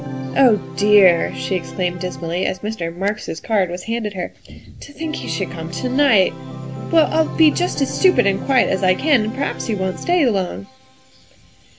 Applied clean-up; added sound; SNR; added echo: none; Organ; 11 dB; none.